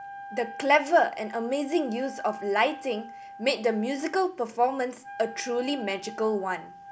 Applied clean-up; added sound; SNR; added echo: none; Wind instrument, woodwind instrument; 15 dB; none.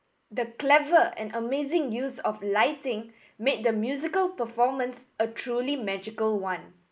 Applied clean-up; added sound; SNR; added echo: neural mask model Resemble Enhance denoiser.